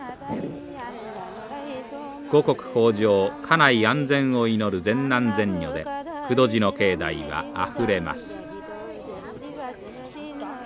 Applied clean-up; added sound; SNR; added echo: none; Marimba, xylophone; 14 dB; none.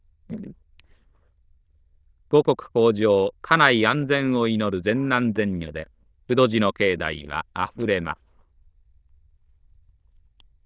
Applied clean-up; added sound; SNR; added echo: neural diffusion model UNIVERSE++.